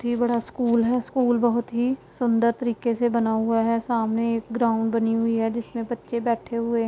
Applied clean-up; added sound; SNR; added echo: none; none; none; none.